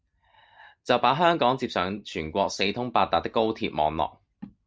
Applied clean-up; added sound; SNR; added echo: none; none; none; none.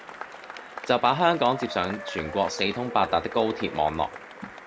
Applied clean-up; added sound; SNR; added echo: none; Applause / Crowd / Cheering; 12 dB; none.